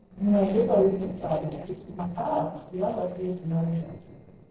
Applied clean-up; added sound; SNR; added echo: neural separator model SepFormer DNS4.